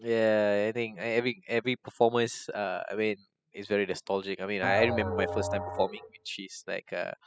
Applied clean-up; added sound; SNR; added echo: classical method spectral subtraction.